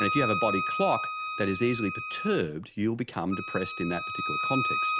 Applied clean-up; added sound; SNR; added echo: none; Wind instrument, woodwind instrument; 2 dB; none.